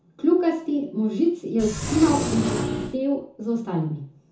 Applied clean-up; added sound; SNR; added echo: none; Engine; 3 dB; reverberation time 0.6 s.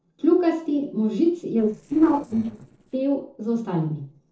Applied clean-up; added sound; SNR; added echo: neural separator model SepFormer DNS4.